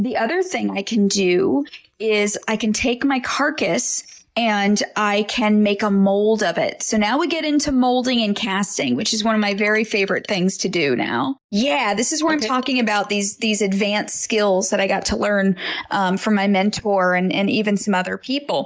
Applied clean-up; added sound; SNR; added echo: neural mask model DeepFilterNet 3.